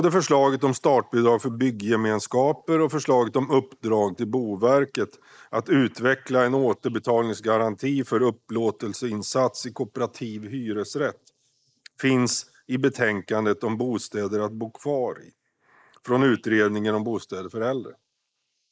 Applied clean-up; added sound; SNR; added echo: neural mask model Resemble Enhance denoiser.